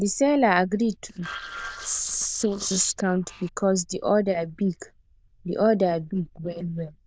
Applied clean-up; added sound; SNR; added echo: neural diffusion model UNIVERSE++.